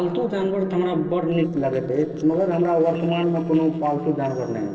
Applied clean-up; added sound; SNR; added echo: neural separator model SepFormer DNS4.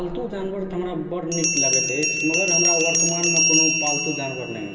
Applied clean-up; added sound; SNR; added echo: none; Bell; -4 dB; reverberation time 0.1 s.